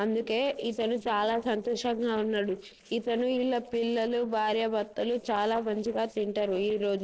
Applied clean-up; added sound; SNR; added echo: neural separator model SepFormer DNS4.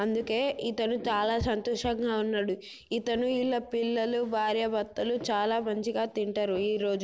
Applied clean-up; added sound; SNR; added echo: none; none; none; none.